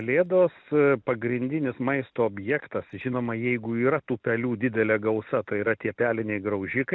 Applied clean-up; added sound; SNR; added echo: none; none; none; none.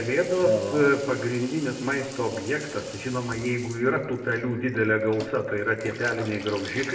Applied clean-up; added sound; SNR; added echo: none; Bathtub (filling or washing) / Water tap, faucet; 13 dB; reverberation time 0.8 s.